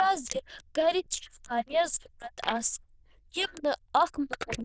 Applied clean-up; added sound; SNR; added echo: neural diffusion model UNIVERSE++.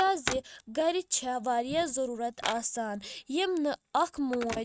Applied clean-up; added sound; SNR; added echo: neural mask model RNNoise.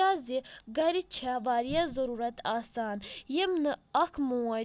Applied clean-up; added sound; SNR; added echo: none; none; none; none.